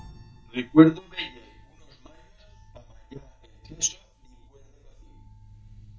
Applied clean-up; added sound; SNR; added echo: neural mask model DeepFilterNet 3.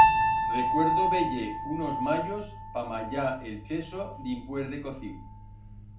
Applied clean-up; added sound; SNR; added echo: none; Piano; -4 dB; reverberation time 0.4 s.